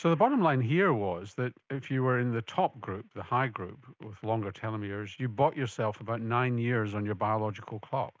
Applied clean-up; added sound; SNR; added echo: none; none; none; none.